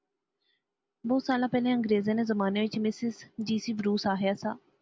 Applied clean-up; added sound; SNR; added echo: none; none; none; none.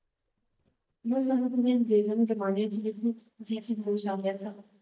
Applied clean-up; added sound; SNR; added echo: neural mask model DeepFilterNet 3.